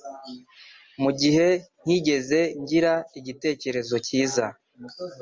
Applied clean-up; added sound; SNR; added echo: none; none; none; none.